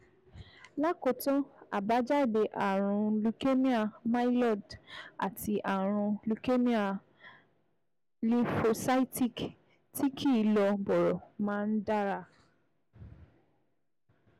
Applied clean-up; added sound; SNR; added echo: none; none; none; none.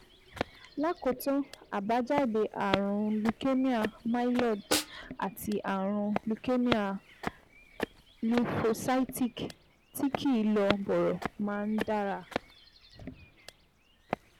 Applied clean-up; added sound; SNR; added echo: none; Snare drum + Walk, footsteps; 9 dB; none.